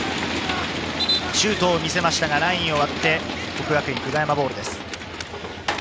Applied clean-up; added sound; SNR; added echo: none; Drawer open or close; 16 dB; none.